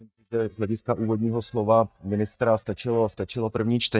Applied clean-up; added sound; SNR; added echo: neural mask model DeepFilterNet 3.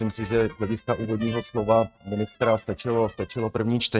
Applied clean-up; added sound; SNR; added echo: neural mask model RNNoise.